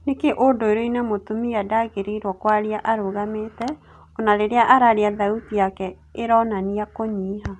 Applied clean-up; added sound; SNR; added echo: none; none; none; none.